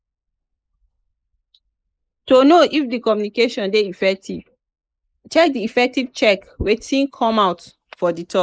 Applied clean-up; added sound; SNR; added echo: neural mask model Resemble Enhance denoiser.